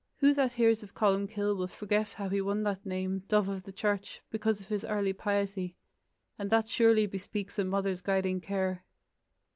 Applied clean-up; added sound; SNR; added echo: none; none; none; none.